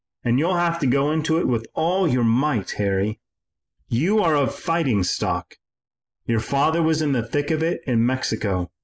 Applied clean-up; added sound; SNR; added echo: neural mask model Resemble Enhance denoiser.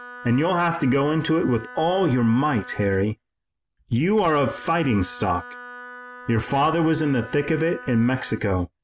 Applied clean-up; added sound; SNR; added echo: none; Wind instrument, woodwind instrument; 18 dB; none.